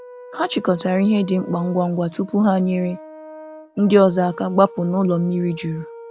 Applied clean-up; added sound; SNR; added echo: none; Brass instrument; 18 dB; none.